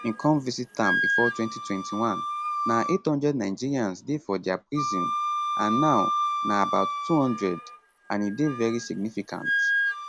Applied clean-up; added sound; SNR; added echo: none; Wind instrument, woodwind instrument; 2 dB; none.